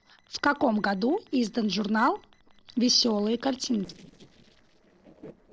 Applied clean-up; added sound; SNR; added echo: neural separator model SepFormer DNS4.